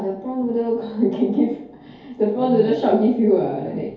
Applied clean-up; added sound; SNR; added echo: none; none; none; reverberation time 2.4 s.